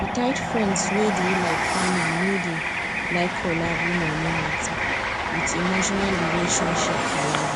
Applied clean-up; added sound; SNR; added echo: none; Bird vocalization, bird call, bird song + Train; -2 dB; none.